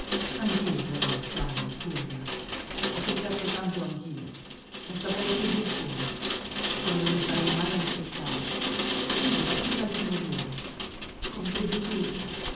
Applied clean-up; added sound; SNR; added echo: none; Rain; -1 dB; reverberation time 0.9 s.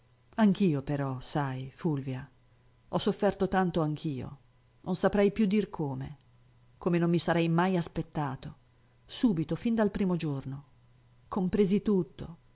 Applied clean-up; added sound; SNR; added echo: none; none; none; none.